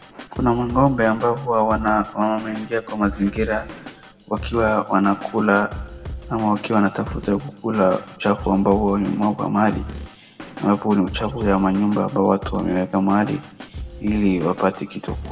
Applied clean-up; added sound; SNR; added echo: none; Drum kit; 14 dB; reverberation time 1.2 s.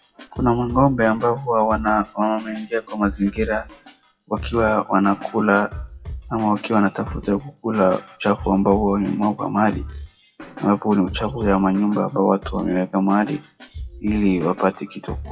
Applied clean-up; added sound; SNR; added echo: classical method WPE with log-MMSE.